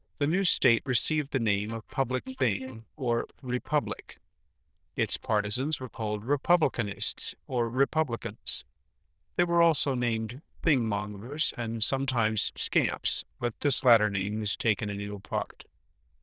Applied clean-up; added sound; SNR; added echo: neural diffusion model UNIVERSE++.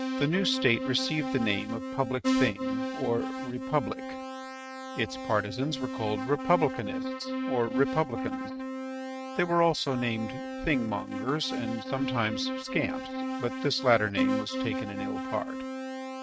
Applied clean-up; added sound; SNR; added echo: neural mask model RNNoise.